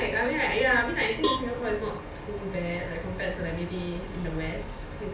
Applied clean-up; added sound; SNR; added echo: none; Cowbell; 6 dB; reverberation time 0.3 s.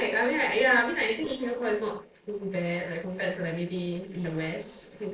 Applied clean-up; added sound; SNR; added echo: neural separator model SepFormer DNS4.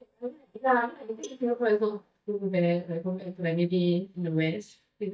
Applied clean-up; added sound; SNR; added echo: neural mask model DeepFilterNet 3.